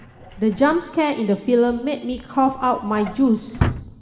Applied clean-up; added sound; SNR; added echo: none; Drawer open or close; 10 dB; reverberation time 1.5 s.